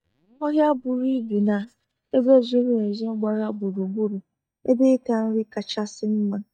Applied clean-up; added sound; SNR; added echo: neural mask model DeepFilterNet 3.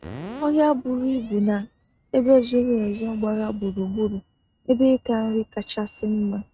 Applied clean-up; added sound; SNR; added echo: neural mask model RNNoise.